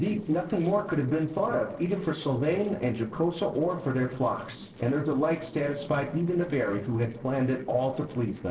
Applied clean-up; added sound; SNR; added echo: neural separator model SepFormer DNS4.